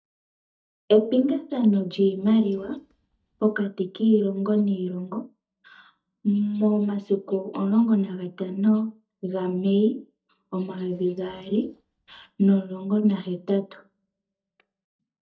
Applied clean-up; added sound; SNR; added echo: neural mask model DeepFilterNet 3.